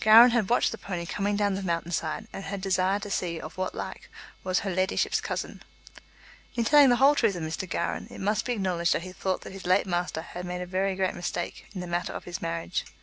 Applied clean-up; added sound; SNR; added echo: none; none; none; none.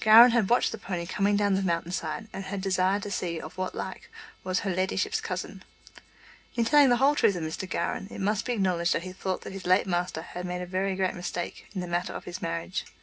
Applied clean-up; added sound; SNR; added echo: none; none; none; reverberation time 0.3 s.